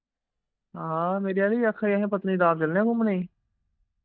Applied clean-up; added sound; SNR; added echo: neural mask model DeepFilterNet 3.